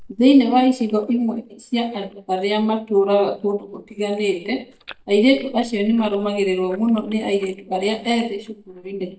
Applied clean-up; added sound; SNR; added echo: neural mask model DeepFilterNet 3.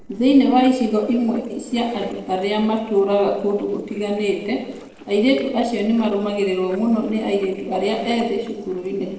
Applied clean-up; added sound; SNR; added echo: neural separator model SepFormer DNS4.